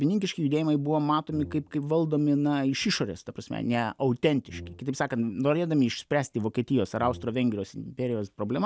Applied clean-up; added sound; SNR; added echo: none; Brass instrument; 17 dB; none.